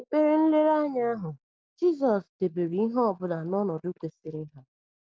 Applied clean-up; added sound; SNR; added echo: none; none; none; none.